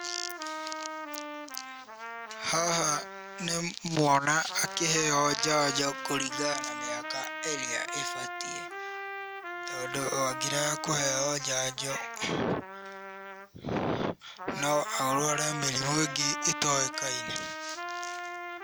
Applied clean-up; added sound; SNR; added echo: none; Trumpet; 8 dB; none.